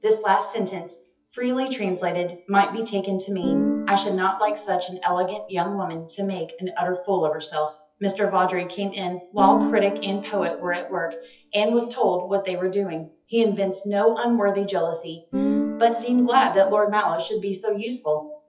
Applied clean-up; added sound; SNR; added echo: classical method WPE with log-MMSE.